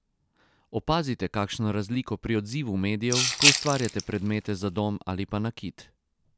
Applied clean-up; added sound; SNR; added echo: none; Rattle (instrument); -2 dB; none.